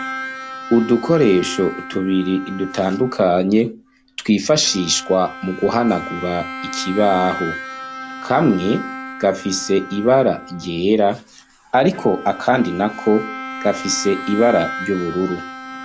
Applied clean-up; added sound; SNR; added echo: none; Bowed string instrument; 12 dB; none.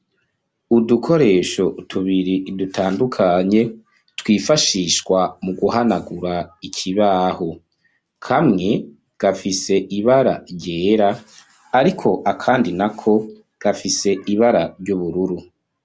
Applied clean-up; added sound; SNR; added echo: none; none; none; none.